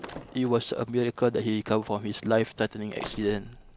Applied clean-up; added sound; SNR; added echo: none; Slam; 17 dB; none.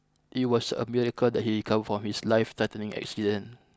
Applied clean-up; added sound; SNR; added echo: none; none; none; none.